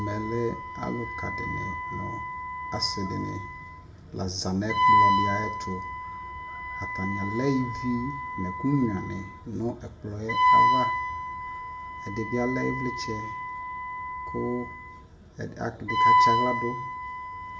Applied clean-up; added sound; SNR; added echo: none; Wind instrument, woodwind instrument; -4 dB; reverberation time 0.4 s.